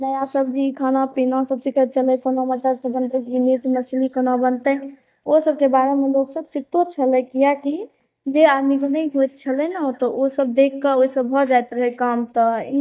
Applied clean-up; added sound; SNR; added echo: neural mask model DeepFilterNet 3.